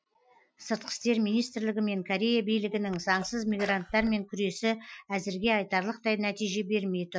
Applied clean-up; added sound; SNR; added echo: classical method Wiener filter.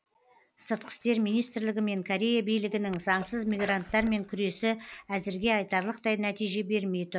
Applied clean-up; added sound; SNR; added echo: none; Sneeze; 17 dB; none.